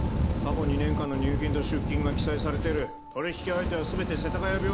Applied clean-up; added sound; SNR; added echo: none; Fire; -2 dB; none.